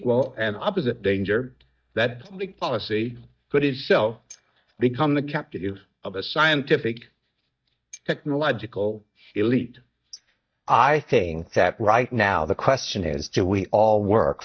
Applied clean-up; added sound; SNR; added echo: neural mask model DeepFilterNet 3.